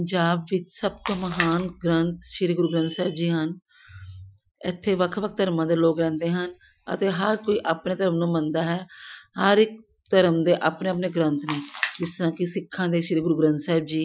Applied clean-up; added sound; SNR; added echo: classical method Wiener filter.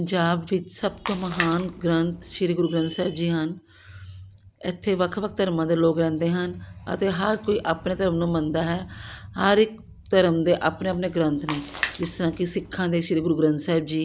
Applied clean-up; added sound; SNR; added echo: none; Splash, splatter; 11 dB; none.